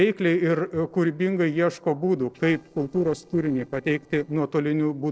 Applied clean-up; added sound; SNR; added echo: neural separator model SepFormer DNS4.